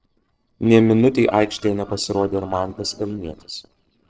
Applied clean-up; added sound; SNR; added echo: neural separator model SepFormer DNS4.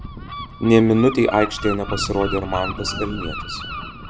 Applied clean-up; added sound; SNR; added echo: none; Gull, seagull; 9 dB; none.